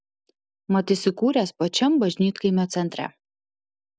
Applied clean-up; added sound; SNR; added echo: none; none; none; none.